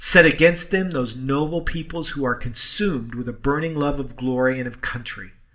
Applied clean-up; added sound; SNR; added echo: none; none; none; reverberation time 0.4 s.